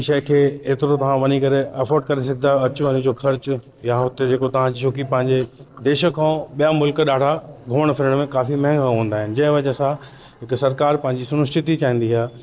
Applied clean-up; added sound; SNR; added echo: neural separator model SepFormer DNS4.